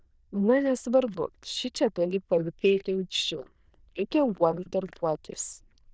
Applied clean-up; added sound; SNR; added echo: neural diffusion model UNIVERSE++.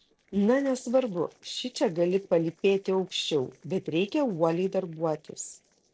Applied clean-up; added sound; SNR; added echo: neural separator model SepFormer DNS4.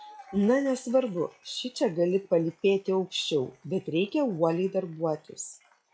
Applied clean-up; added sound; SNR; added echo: classical method log-MMSE.